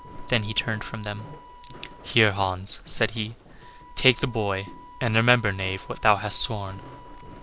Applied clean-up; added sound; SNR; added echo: none; Wind instrument, woodwind instrument + Walk, footsteps; 19 dB; none.